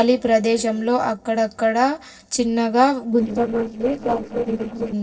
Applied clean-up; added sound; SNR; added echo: neural separator model SepFormer DNS4.